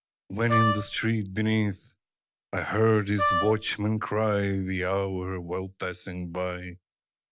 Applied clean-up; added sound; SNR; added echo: none; Wind instrument, woodwind instrument; 0 dB; none.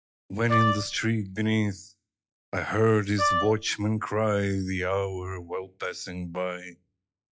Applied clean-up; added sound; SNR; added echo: classical method log-MMSE.